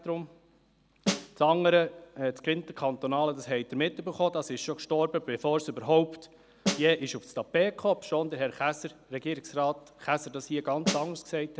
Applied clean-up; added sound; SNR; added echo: none; Snare drum; 4 dB; none.